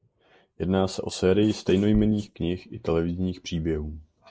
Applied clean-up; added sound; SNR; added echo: neural mask model Resemble Enhance denoiser.